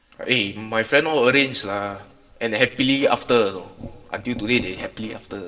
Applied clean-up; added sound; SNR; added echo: none; none; none; reverberation time 1.0 s.